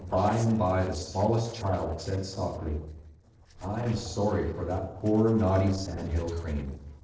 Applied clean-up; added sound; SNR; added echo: neural separator model SepFormer DNS4.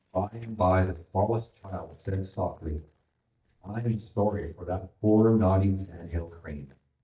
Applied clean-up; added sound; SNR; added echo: neural mask model DeepFilterNet 3.